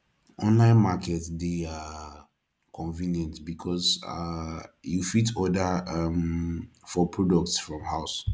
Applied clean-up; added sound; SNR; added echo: none; none; none; none.